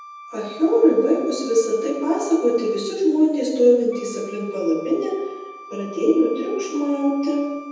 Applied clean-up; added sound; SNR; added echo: none; Wind instrument, woodwind instrument; 19 dB; reverberation time 1.1 s.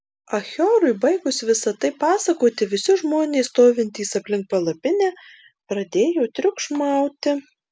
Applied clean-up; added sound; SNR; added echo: none; none; none; none.